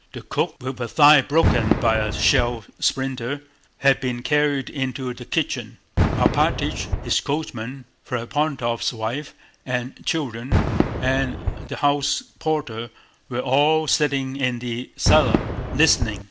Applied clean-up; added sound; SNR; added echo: none; Fireworks; 4 dB; none.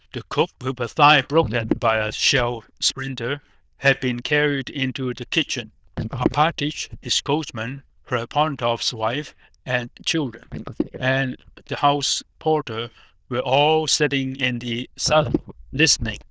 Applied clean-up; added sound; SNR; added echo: neural diffusion model UNIVERSE++.